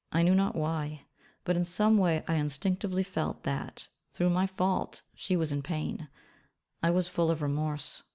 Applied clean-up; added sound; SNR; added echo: none; none; none; none.